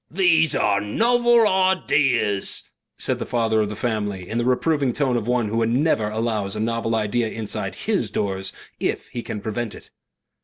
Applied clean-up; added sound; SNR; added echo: none; none; none; none.